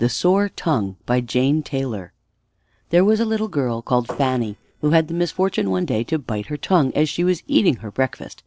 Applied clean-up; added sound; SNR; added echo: neural separator model SepFormer DNS4.